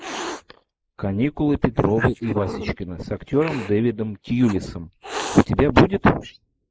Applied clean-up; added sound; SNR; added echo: neural mask model Resemble Enhance denoiser.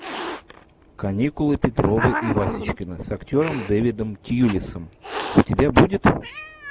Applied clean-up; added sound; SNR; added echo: none; Hiss; 11 dB; none.